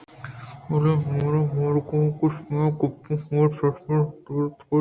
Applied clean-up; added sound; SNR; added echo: none; none; none; none.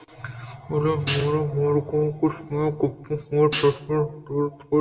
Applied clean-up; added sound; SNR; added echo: none; Hi-hat; 6 dB; reverberation time 0.4 s.